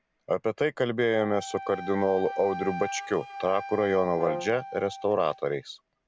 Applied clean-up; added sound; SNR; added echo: none; Brass instrument + Wind instrument, woodwind instrument; 11 dB; none.